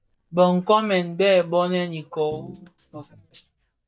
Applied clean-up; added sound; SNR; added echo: neural mask model DeepFilterNet 3.